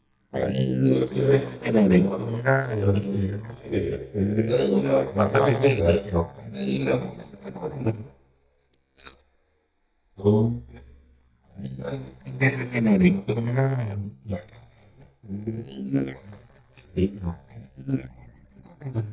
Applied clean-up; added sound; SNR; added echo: neural mask model DeepFilterNet 3.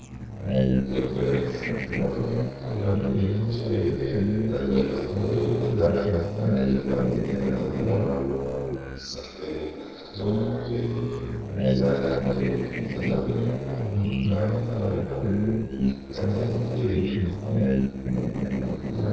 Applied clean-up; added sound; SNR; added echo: neural separator model SepFormer DNS4.